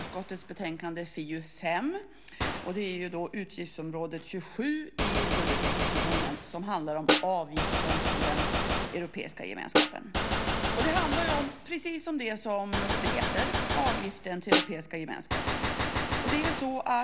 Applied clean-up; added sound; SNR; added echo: none; Gunshot, gunfire + Snare drum; -3 dB; none.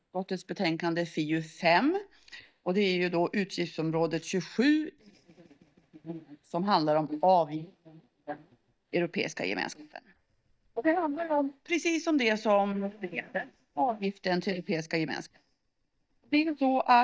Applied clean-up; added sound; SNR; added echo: neural mask model DeepFilterNet 3.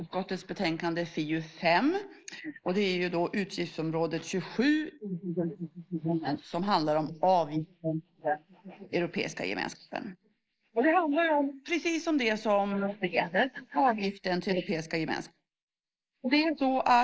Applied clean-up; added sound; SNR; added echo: neural mask model Resemble Enhance denoiser.